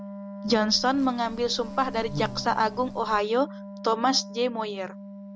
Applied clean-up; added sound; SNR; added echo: none; Wind instrument, woodwind instrument + Insect; 11 dB; none.